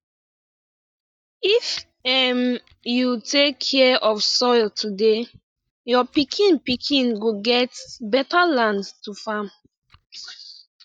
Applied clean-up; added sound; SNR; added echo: neural mask model DeepFilterNet 3.